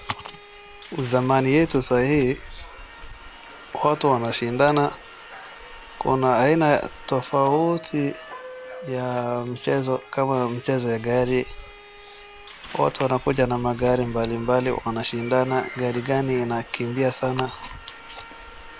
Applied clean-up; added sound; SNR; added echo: none; Subway, metro, underground; 17 dB; none.